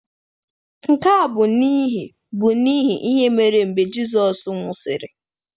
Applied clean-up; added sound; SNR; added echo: none; none; none; none.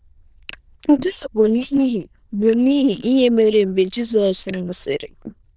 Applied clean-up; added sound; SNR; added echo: neural diffusion model UNIVERSE++.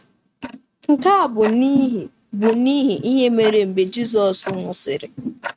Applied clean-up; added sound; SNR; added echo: neural mask model RNNoise.